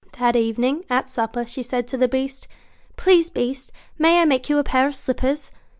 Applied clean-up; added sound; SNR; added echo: none; none; none; none.